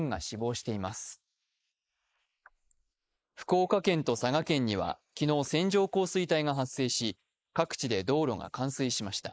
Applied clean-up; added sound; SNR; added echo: neural mask model Resemble Enhance denoiser.